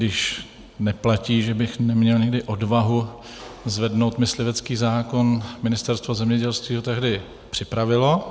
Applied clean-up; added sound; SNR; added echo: none; none; none; none.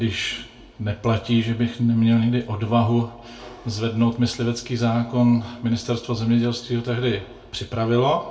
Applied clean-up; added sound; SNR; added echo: none; none; none; reverberation time 0.3 s.